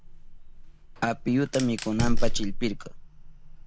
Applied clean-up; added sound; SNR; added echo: none; Fire; -2 dB; none.